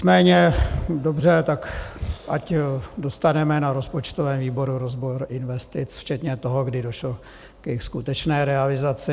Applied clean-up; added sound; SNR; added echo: none; none; none; none.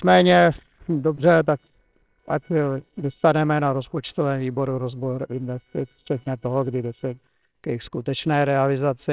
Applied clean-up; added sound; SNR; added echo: neural separator model SepFormer WHAMR!.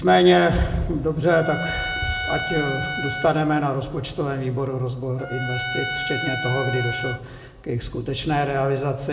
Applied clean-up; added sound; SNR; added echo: none; Trumpet; 8 dB; reverberation time 1.0 s.